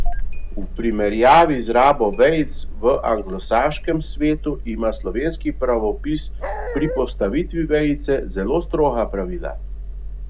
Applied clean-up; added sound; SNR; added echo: none; Engine starting + Dog; 6 dB; none.